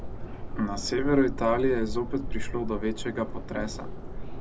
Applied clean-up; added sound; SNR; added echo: none; Subway, metro, underground; 3 dB; none.